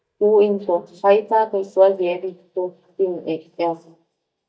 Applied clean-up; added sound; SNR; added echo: neural mask model DeepFilterNet 3.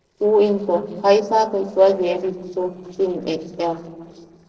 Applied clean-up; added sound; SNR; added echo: neural separator model SepFormer DNS4.